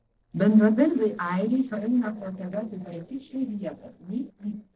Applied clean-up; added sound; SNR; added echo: neural separator model SepFormer DNS4.